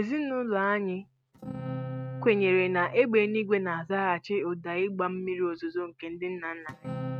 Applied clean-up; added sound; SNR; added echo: neural mask model RNNoise.